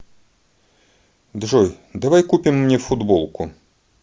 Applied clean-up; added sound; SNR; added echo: none; none; none; none.